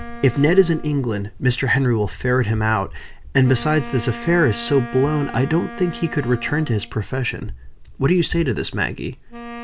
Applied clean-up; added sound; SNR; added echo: none; Wind instrument, woodwind instrument; 17 dB; none.